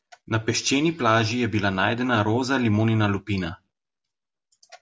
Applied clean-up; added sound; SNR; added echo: none; none; none; none.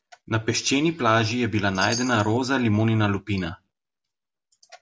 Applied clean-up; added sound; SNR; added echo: none; Chime; 13 dB; none.